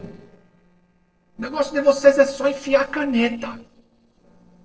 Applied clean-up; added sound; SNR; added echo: neural separator model SepFormer DNS4.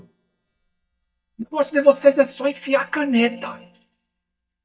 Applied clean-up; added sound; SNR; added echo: neural mask model DeepFilterNet 3.